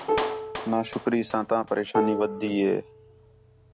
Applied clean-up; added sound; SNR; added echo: none; Clapping + Plucked string instrument; 4 dB; none.